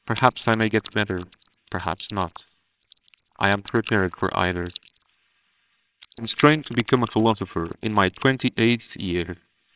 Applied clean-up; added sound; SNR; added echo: neural separator model SepFormer WHAMR!.